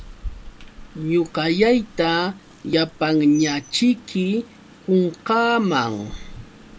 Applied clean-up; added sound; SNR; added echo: none; Rain; 18 dB; none.